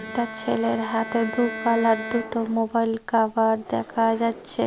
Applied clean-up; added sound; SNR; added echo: none; Bowed string instrument; 13 dB; none.